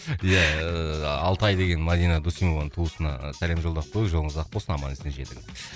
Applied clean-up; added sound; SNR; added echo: none; none; none; none.